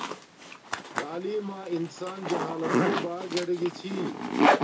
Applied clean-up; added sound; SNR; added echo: none; Zipper (clothing); -4 dB; reverberation time 0.2 s.